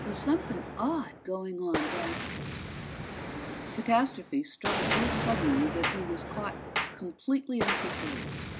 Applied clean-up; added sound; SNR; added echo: none; Explosion + Clapping; 2 dB; none.